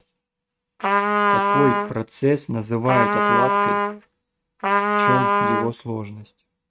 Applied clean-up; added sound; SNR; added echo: neural mask model RNNoise.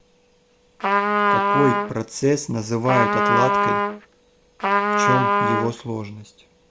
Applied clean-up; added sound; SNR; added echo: none; Trumpet; -5 dB; none.